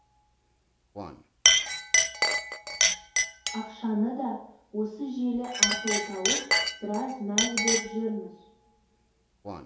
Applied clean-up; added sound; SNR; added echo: none; Chink, clink; -5 dB; reverberation time 2.4 s.